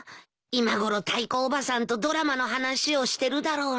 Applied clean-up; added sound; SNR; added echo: none; none; none; none.